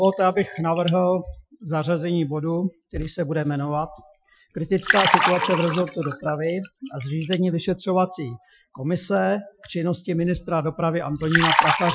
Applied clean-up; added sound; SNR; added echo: classical method Wiener filter.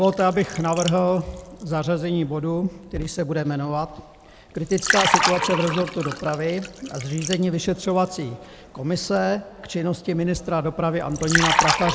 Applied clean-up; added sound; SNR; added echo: none; Liquid; 5 dB; none.